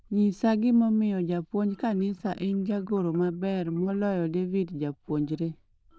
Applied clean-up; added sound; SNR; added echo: neural diffusion model UNIVERSE++.